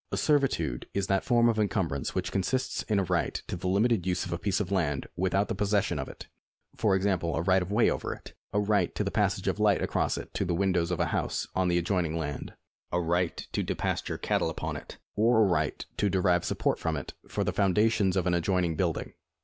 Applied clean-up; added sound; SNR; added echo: none; none; none; none.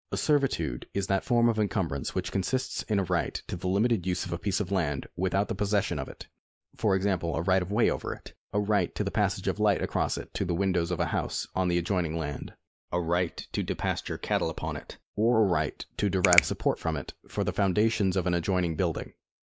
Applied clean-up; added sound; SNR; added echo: neural mask model Resemble Enhance denoiser.